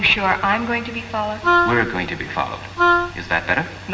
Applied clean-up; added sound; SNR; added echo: none; Wind instrument, woodwind instrument; -2 dB; reverberation time 1.6 s.